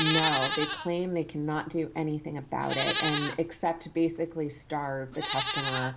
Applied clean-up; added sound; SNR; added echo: none; Livestock, farm animals, working animals; 1 dB; reverberation time 0.2 s.